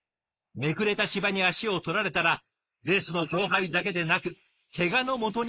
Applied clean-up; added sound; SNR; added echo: neural mask model Resemble Enhance denoiser.